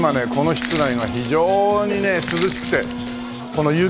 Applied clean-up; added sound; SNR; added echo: none; Crushing; 10 dB; none.